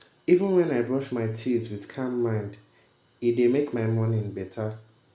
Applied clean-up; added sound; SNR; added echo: none; none; none; none.